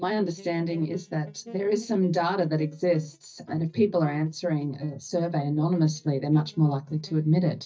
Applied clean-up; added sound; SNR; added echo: neural mask model DeepFilterNet 3.